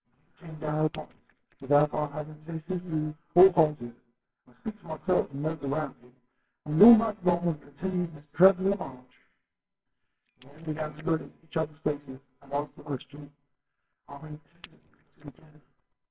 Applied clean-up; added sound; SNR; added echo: neural separator model SepFormer WHAMR!.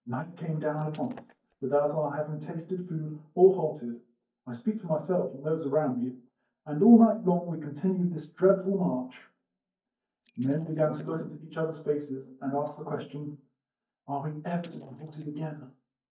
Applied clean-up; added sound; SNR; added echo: neural mask model DeepFilterNet 3.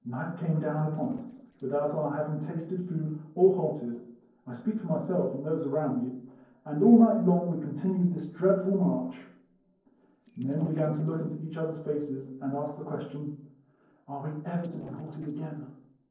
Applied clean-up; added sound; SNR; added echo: neural separator model SepFormer DNS4.